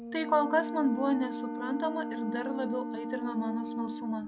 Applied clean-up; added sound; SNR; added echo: none; Wind instrument, woodwind instrument + Brass instrument; 5 dB; none.